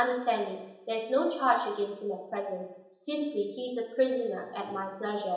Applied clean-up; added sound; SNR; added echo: none; none; none; reverberation time 0.8 s.